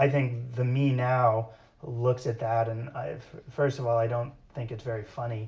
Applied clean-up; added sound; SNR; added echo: none; none; none; none.